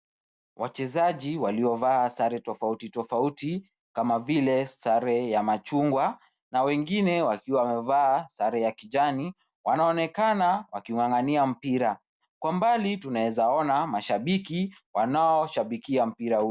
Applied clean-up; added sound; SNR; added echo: none; none; none; none.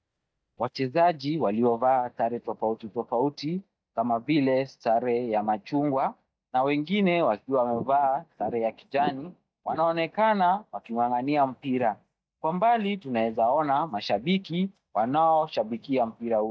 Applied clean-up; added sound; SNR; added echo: neural mask model DeepFilterNet 3.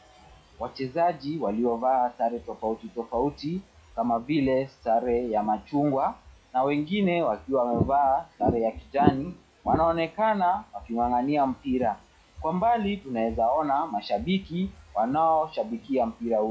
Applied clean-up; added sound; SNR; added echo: classical method log-MMSE.